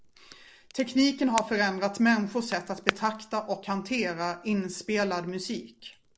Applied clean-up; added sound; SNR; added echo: none; Crackle; 13 dB; none.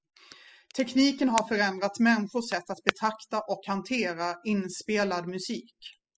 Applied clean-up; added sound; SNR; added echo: classical method spectral subtraction.